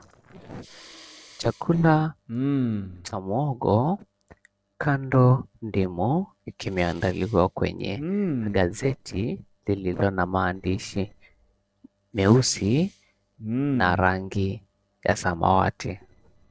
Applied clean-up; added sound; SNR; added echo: neural separator model SepFormer DNS4.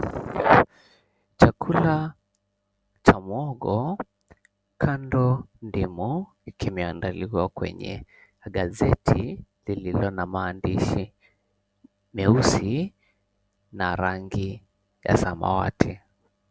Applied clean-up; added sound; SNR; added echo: none; none; none; none.